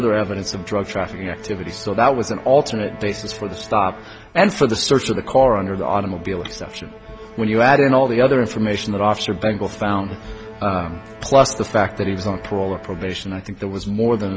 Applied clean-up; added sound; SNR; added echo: none; Musical instrument; 18 dB; none.